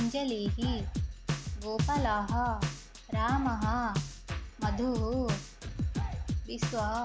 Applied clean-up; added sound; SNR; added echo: none; Drum kit; 0 dB; none.